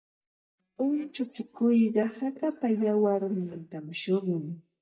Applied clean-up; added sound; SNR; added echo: neural mask model DeepFilterNet 3.